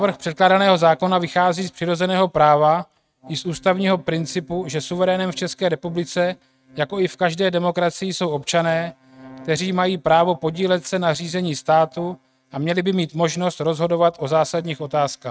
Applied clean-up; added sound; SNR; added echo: neural mask model RNNoise.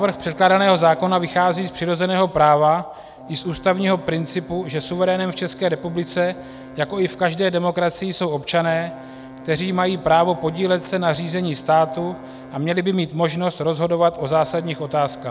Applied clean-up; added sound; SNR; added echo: none; Brass instrument; 19 dB; none.